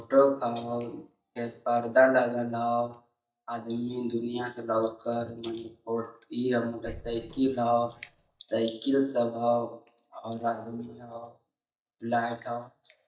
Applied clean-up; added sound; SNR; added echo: neural mask model DeepFilterNet 3.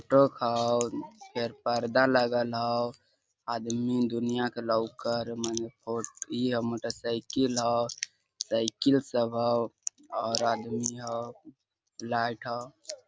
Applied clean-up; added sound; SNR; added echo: none; none; none; none.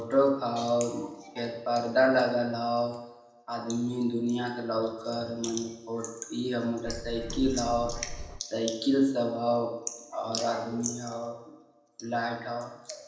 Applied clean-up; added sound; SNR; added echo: none; Bird; 8 dB; reverberation time 0.9 s.